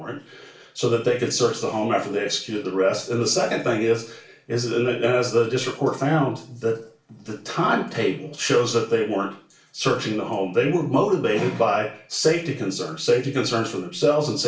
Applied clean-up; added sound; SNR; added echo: none; none; none; reverberation time 0.4 s.